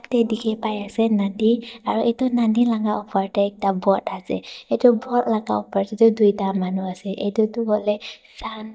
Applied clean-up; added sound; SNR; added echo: neural mask model DeepFilterNet 3.